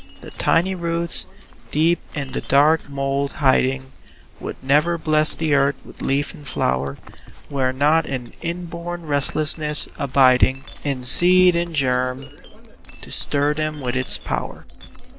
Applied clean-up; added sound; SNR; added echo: none; Chink, clink; 12 dB; none.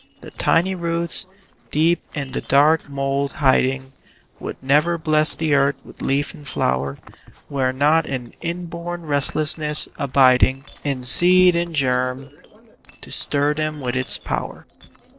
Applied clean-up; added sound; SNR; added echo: neural separator model SepFormer DNS4.